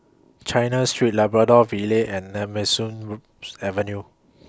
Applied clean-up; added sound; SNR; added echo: none; none; none; none.